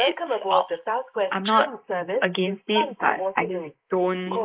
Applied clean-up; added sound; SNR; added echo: neural mask model Resemble Enhance denoiser.